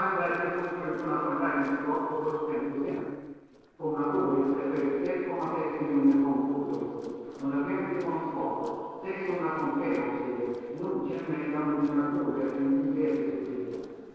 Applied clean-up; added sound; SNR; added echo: neural separator model SepFormer DNS4.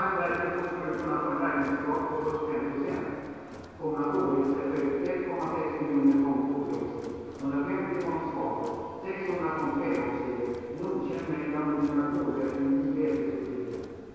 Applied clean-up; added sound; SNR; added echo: none; Crowd; 18 dB; reverberation time 2.2 s.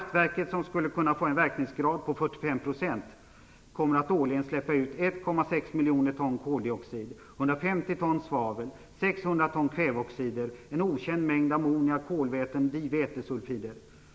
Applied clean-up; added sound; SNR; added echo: none; none; none; none.